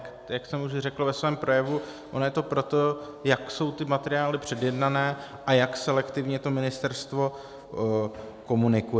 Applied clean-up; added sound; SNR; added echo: none; none; none; none.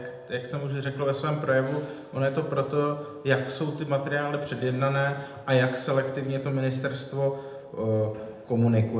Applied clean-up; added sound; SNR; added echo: none; none; none; reverberation time 0.7 s.